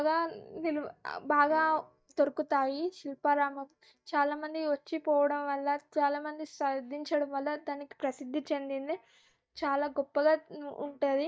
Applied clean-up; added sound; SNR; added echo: neural mask model DeepFilterNet 3.